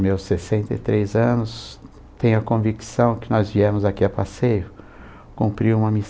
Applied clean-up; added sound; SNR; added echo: none; none; none; none.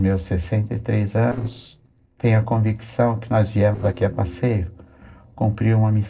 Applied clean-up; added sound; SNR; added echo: neural separator model SepFormer DNS4.